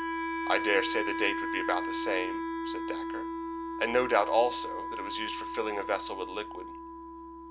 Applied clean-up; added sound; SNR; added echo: none; Wind instrument, woodwind instrument; 3 dB; none.